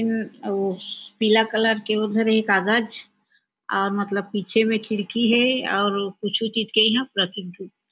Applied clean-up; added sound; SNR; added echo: none; none; none; none.